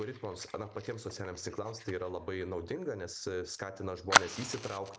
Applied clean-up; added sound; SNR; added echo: none; Fire; -2 dB; none.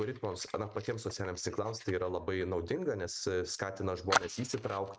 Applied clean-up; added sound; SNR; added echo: neural mask model RNNoise.